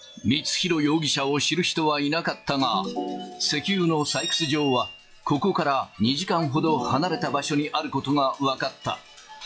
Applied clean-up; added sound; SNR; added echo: classical method log-MMSE.